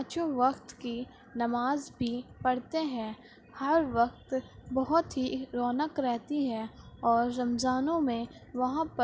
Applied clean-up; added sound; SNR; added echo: none; none; none; none.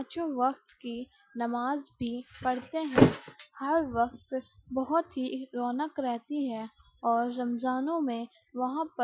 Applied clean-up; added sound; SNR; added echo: classical method Wiener filter.